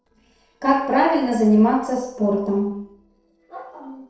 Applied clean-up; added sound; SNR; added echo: neural separator model SepFormer DNS4.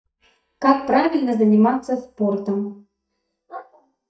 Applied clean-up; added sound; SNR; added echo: neural mask model DeepFilterNet 3.